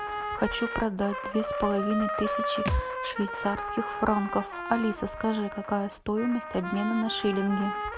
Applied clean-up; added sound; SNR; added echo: none; Trumpet + Thump, thud; 4 dB; none.